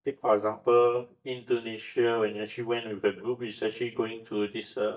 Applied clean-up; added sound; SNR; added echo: neural mask model DeepFilterNet 3.